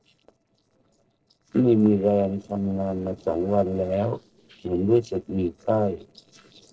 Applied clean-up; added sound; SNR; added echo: neural separator model SepFormer DNS4.